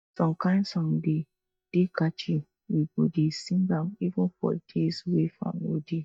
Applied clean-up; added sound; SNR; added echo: neural mask model DeepFilterNet 3.